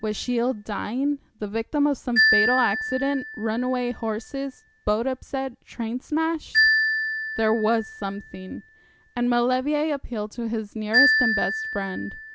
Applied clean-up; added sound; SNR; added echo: none; Marimba, xylophone; 2 dB; none.